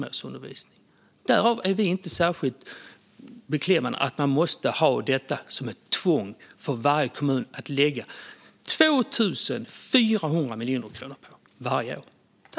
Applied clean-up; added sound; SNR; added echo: none; none; none; none.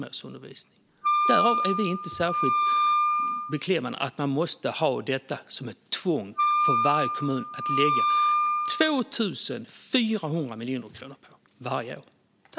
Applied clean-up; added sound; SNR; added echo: none; Wind instrument, woodwind instrument; -4 dB; none.